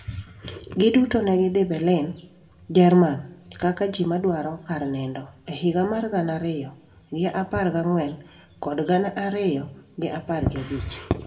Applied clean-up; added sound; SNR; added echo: none; none; none; reverberation time 0.5 s.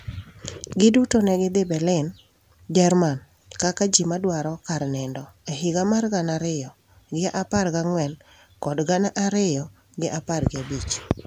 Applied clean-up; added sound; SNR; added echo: none; none; none; none.